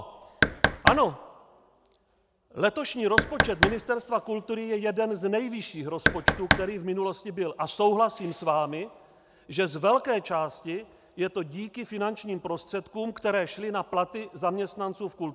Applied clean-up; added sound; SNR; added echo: none; Knock; -3 dB; none.